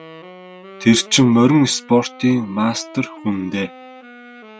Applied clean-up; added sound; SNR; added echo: none; Wind instrument, woodwind instrument; 20 dB; none.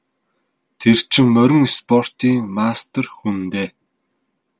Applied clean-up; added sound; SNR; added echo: none; none; none; none.